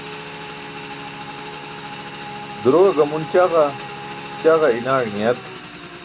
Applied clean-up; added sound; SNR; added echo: none; Motorcycle / Engine; 11 dB; none.